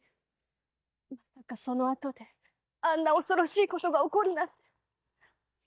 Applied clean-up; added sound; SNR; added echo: neural mask model DeepFilterNet 3.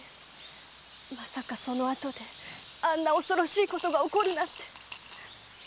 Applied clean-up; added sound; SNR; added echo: none; Coin (dropping) / Glass; 18 dB; none.